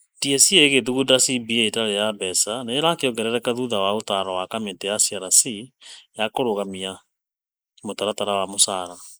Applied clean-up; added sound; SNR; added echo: neural mask model Resemble Enhance denoiser.